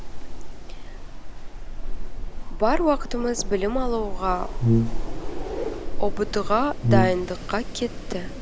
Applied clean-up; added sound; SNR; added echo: none; Wind + Brass instrument; -3 dB; none.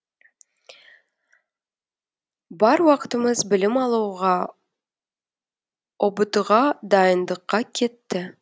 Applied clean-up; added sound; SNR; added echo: none; none; none; none.